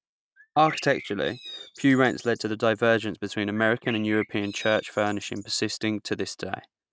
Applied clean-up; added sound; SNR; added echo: neural mask model RNNoise.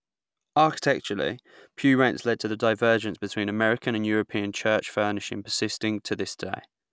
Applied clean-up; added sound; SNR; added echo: none; none; none; none.